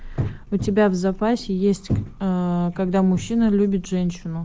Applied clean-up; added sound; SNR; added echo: none; none; none; none.